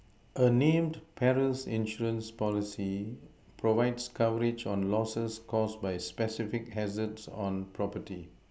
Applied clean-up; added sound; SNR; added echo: none; none; none; none.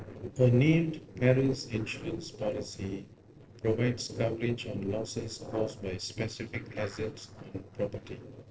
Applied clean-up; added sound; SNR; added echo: neural separator model SepFormer DNS4.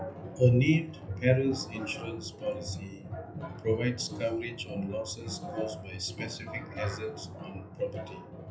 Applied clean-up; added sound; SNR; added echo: classical method WPE with log-MMSE.